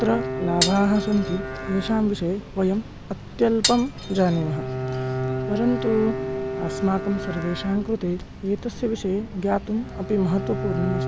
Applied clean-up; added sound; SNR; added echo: none; Glass + Bowed string instrument; 6 dB; none.